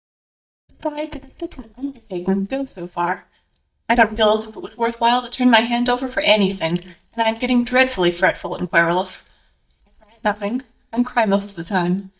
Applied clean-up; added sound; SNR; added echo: neural mask model DeepFilterNet 3.